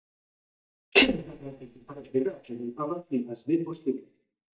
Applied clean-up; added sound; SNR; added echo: neural mask model DeepFilterNet 3.